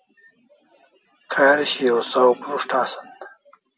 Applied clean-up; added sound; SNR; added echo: none; none; none; none.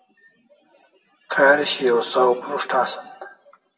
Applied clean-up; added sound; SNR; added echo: none; none; none; reverberation time 0.6 s.